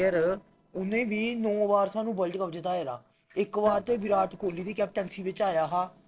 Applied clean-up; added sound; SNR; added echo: neural separator model SepFormer DNS4.